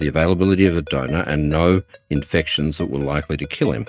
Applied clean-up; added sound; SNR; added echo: neural mask model RNNoise.